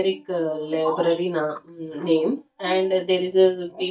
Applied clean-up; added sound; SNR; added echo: neural mask model DeepFilterNet 3.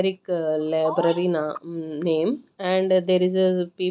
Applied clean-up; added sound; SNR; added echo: none; none; none; none.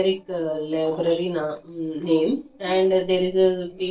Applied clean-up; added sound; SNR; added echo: neural separator model SepFormer DNS4.